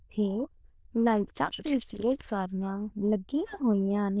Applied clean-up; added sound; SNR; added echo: neural diffusion model UNIVERSE++.